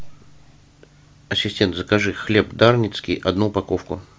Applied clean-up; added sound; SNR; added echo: none; none; none; none.